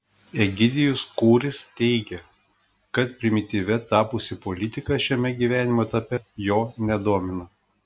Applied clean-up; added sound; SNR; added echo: none; none; none; none.